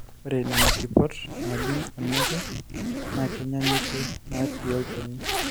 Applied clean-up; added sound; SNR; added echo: none; Zipper (clothing); 0 dB; none.